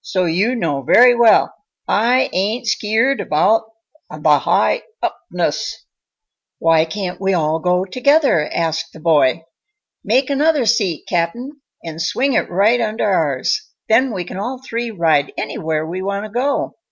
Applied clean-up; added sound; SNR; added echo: none; none; none; none.